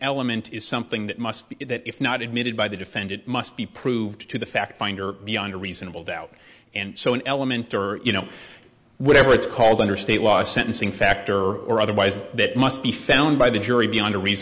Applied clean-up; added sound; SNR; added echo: none; none; none; none.